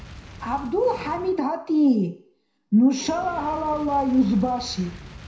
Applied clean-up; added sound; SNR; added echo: none; Fire; 18 dB; reverberation time 0.5 s.